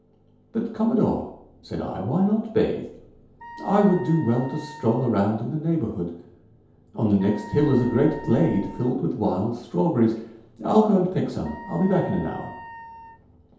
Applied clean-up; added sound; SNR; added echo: none; Wind instrument, woodwind instrument; 17 dB; reverberation time 0.8 s.